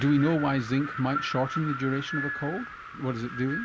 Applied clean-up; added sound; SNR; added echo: none; Wind; 8 dB; none.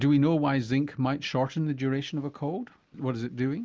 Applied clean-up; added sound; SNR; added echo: none; none; none; none.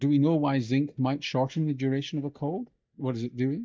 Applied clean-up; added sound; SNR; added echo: neural mask model DeepFilterNet 3.